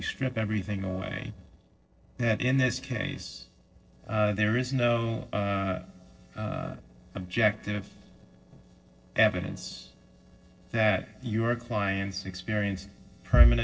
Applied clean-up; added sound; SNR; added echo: neural separator model SepFormer DNS4.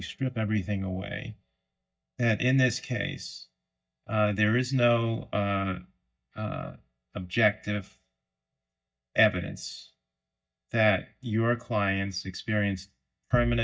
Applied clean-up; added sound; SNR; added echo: neural mask model DeepFilterNet 3.